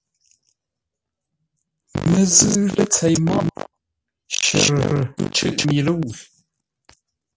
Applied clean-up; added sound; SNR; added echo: none; none; none; none.